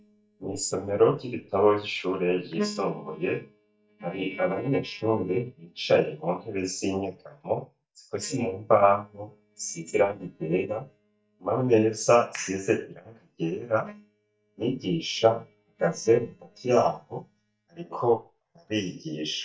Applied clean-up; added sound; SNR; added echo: neural mask model DeepFilterNet 3.